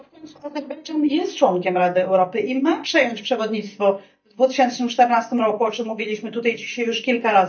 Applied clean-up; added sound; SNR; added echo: neural mask model DeepFilterNet 3.